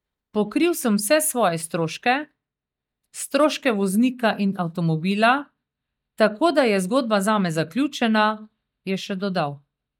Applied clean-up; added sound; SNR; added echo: neural mask model DeepFilterNet 3.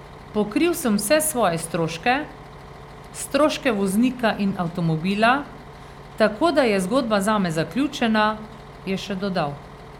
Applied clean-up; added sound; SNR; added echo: none; Bus; 18 dB; none.